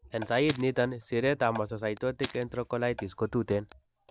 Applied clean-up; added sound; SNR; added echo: none; Marimba, xylophone + Fire; 16 dB; none.